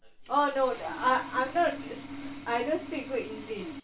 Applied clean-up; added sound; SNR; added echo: none; Sawing; 11 dB; reverberation time 0.3 s.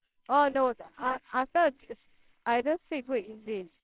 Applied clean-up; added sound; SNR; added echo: neural separator model SepFormer WHAMR!.